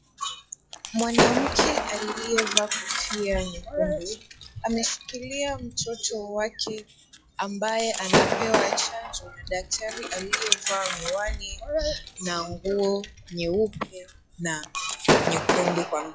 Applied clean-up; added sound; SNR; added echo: classical method log-MMSE.